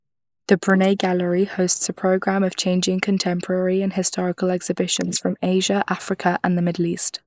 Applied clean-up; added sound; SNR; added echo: neural mask model Resemble Enhance denoiser.